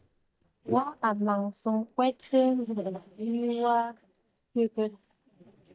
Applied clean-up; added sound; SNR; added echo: neural mask model DeepFilterNet 3.